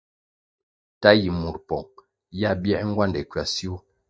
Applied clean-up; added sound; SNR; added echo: neural mask model DeepFilterNet 3.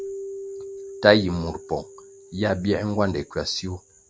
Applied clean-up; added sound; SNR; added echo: none; Keyboard (musical); 14 dB; none.